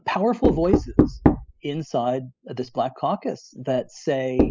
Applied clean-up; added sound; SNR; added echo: classical method spectral subtraction.